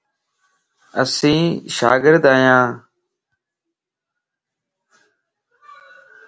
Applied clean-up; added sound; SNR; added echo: none; none; none; none.